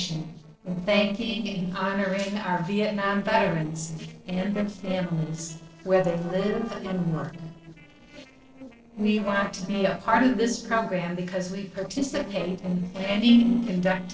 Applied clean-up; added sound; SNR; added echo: neural separator model SepFormer DNS4.